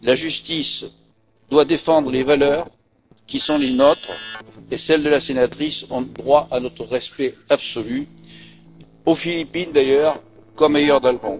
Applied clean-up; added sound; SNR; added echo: neural separator model SepFormer DNS4.